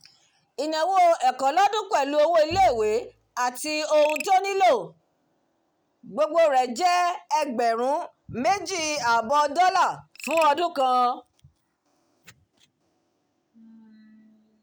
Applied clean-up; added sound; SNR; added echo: none; Frog + Bowed string instrument; 18 dB; none.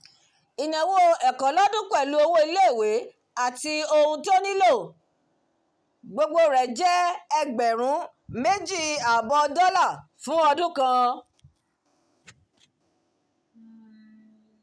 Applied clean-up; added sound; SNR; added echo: none; none; none; none.